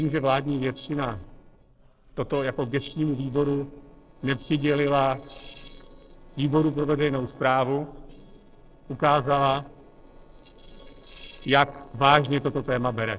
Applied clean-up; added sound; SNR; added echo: neural separator model SepFormer DNS4.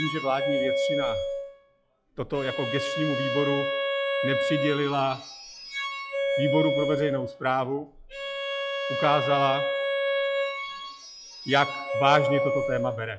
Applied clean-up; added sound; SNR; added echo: classical method log-MMSE.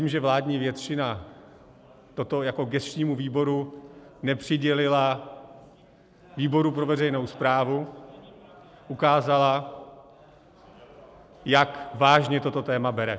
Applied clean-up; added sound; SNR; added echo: none; none; none; none.